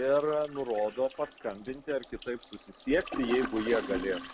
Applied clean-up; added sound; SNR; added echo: none; Toilet flush; 10 dB; none.